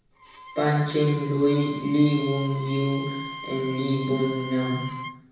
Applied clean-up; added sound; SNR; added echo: none; Bowed string instrument; 13 dB; reverberation time 1.1 s.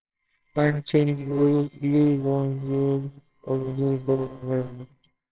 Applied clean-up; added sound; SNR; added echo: neural separator model SepFormer WHAMR!.